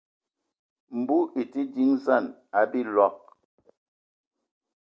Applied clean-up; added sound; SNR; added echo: none; none; none; none.